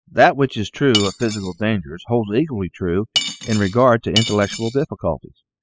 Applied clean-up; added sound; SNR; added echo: classical method spectral subtraction.